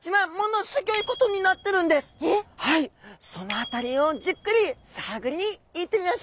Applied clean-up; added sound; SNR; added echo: none; Bicycle bell; 17 dB; none.